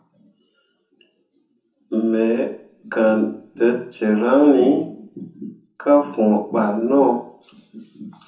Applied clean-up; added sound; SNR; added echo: none; none; none; reverberation time 0.7 s.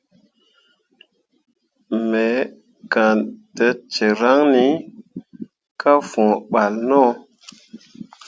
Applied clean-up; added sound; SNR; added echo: none; none; none; none.